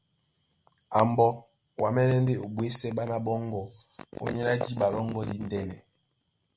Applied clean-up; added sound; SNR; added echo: none; none; none; none.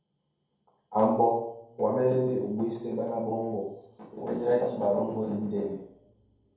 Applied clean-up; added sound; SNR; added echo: none; none; none; reverberation time 0.7 s.